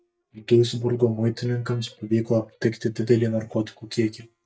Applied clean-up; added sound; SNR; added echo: neural mask model DeepFilterNet 3.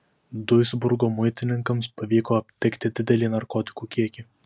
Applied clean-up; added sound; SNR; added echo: none; none; none; none.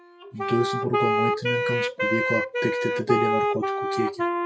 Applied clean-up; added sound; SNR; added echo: classical method WPE with log-MMSE.